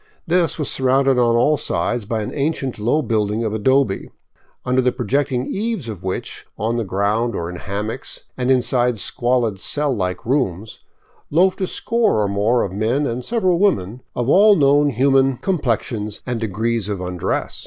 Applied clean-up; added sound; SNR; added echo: none; none; none; none.